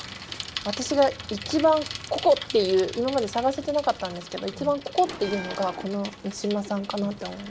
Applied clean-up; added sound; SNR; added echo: none; Bell + Bicycle; 13 dB; none.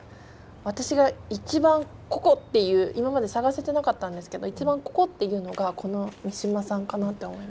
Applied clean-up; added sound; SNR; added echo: none; none; none; none.